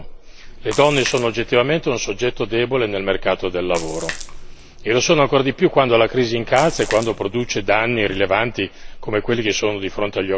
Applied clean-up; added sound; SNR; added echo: none; Buzz + Splash, splatter; 13 dB; none.